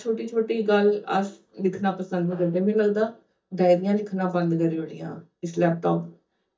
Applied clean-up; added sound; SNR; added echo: neural mask model DeepFilterNet 3.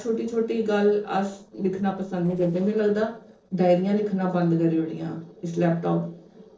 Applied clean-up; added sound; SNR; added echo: neural separator model SepFormer DNS4.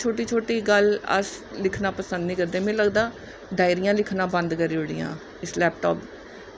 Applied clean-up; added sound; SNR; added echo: none; none; none; none.